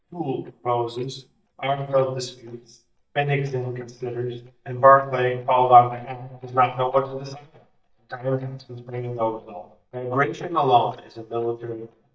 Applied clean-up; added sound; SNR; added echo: neural mask model DeepFilterNet 3.